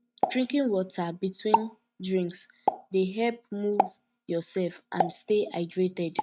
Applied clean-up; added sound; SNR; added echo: neural mask model RNNoise.